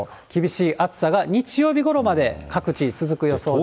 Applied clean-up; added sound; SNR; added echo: none; none; none; none.